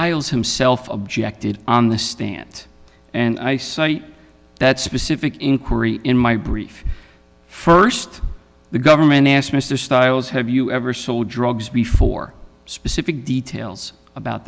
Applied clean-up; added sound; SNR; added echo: none; none; none; none.